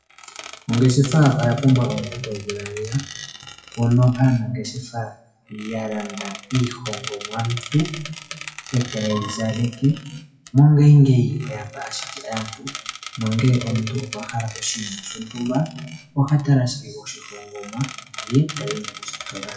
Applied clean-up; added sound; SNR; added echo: classical method WPE with log-MMSE.